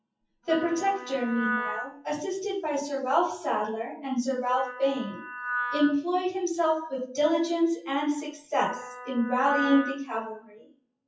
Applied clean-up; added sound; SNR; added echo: classical method WPE with log-MMSE.